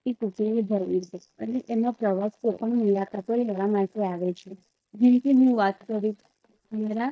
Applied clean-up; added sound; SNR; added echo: neural mask model DeepFilterNet 3.